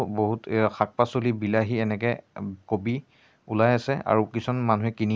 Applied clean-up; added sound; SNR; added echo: none; none; none; none.